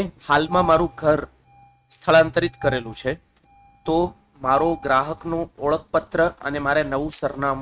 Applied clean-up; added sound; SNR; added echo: neural mask model RNNoise.